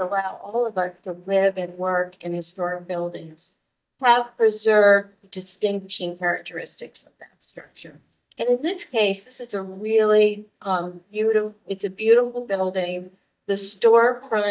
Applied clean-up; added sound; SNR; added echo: neural mask model DeepFilterNet 3.